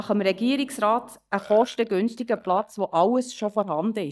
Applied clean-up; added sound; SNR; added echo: neural mask model DeepFilterNet 3.